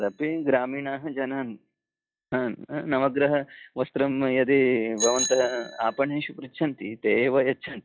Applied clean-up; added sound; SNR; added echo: classical method log-MMSE.